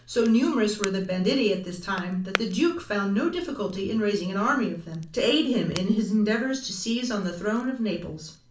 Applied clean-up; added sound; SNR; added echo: none; Crackle; 17 dB; reverberation time 0.3 s.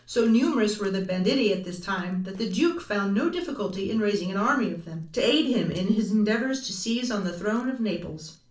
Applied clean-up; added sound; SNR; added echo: neural separator model SepFormer DNS4.